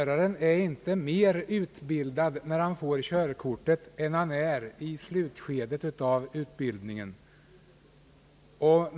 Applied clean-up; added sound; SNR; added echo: none; none; none; none.